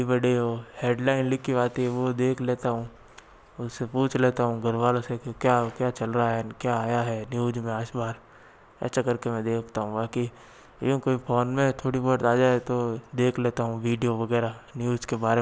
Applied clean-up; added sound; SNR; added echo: none; none; none; none.